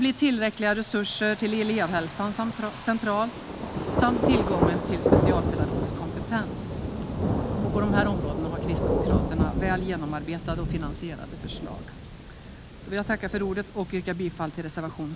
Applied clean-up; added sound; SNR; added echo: none; Thunder; 0 dB; none.